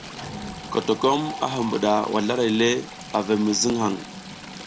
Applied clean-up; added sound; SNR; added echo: none; Stream / Trickle, dribble + Mechanisms; 13 dB; none.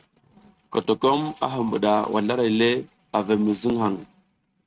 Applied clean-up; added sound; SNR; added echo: neural mask model RNNoise.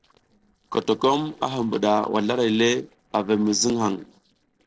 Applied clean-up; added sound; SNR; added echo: neural separator model SepFormer DNS4.